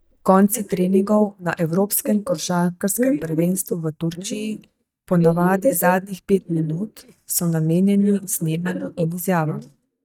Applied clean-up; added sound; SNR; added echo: neural mask model DeepFilterNet 3.